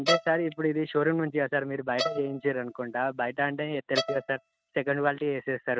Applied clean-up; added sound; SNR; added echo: neural mask model RNNoise.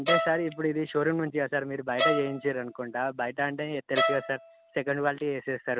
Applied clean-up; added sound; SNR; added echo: none; Bowed string instrument; 3 dB; none.